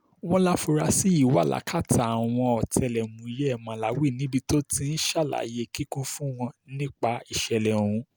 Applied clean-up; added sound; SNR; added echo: none; none; none; none.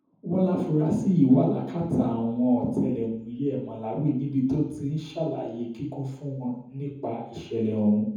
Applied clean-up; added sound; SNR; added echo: none; none; none; reverberation time 0.9 s.